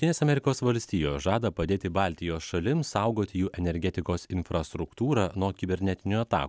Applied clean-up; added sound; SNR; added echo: none; none; none; none.